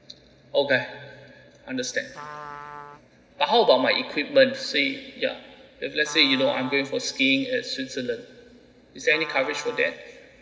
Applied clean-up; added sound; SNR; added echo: none; Trumpet; 19 dB; reverberation time 1.7 s.